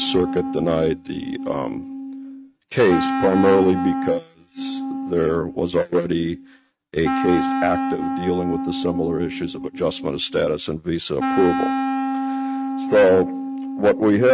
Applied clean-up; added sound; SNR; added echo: neural mask model RNNoise.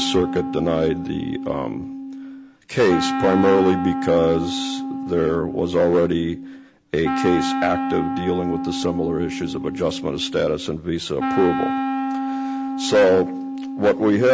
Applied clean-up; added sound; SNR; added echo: none; Wind instrument, woodwind instrument; 5 dB; none.